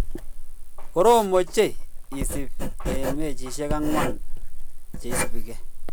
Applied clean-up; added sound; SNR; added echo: none; Writing; -2 dB; none.